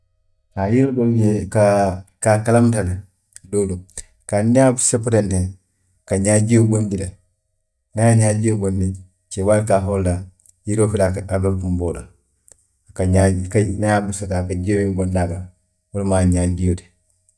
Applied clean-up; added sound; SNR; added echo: neural mask model DeepFilterNet 3.